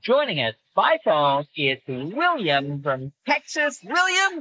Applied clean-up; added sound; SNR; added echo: neural mask model Resemble Enhance denoiser.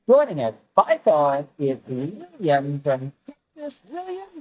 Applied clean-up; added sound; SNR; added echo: neural mask model DeepFilterNet 3.